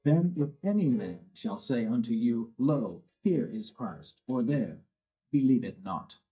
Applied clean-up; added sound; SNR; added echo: neural mask model DeepFilterNet 3.